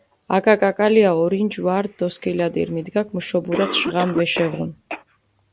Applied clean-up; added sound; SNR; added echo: none; Cough; 13 dB; none.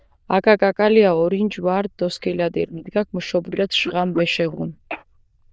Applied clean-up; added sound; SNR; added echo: neural diffusion model UNIVERSE++.